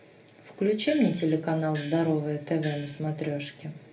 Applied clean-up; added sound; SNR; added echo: none; Gong; 15 dB; reverberation time 0.3 s.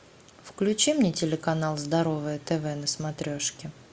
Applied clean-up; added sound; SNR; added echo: none; none; none; none.